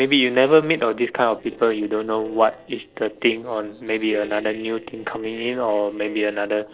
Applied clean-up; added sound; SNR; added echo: neural separator model SepFormer DNS4.